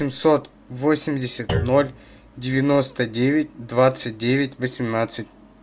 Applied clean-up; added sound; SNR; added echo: none; Thump, thud; 12 dB; none.